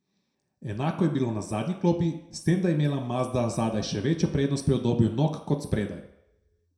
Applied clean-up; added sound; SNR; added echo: none; none; none; reverberation time 0.6 s.